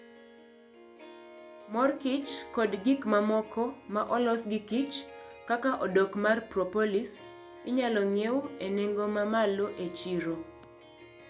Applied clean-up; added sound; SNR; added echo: none; Harp; 19 dB; none.